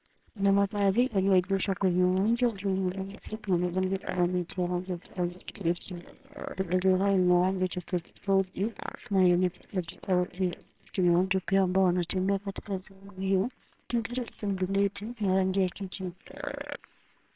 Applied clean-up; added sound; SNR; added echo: neural separator model SepFormer WHAMR!.